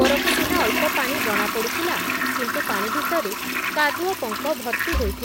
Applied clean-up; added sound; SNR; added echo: none; Toilet flush; -2 dB; none.